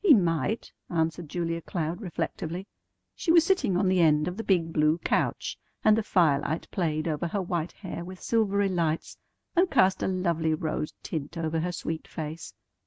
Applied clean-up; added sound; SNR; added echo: none; none; none; none.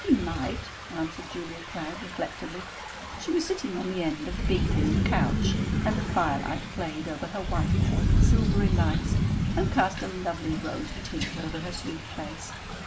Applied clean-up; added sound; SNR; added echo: none; Thunder / Rain; -3 dB; reverberation time 0.3 s.